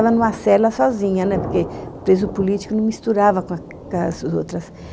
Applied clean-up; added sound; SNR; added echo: none; Thunder; 13 dB; none.